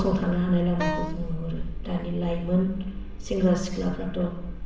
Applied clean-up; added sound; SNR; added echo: none; Wind instrument, woodwind instrument; 8 dB; reverberation time 0.7 s.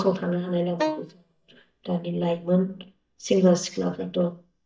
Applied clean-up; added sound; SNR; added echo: neural mask model DeepFilterNet 3.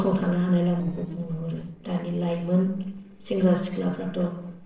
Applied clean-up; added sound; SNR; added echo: neural separator model SepFormer DNS4.